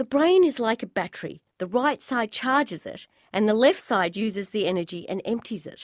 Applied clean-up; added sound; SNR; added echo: none; none; none; none.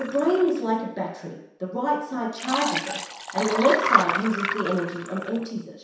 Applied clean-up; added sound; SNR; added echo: none; Liquid; 3 dB; reverberation time 0.7 s.